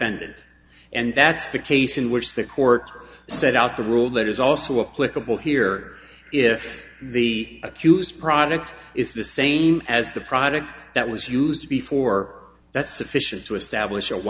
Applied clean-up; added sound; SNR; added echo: none; none; none; none.